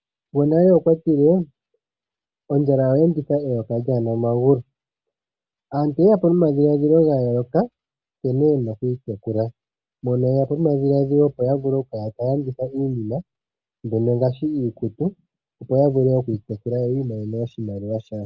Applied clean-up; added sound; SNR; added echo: none; none; none; none.